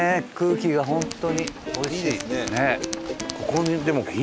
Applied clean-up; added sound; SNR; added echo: none; Tools; 11 dB; none.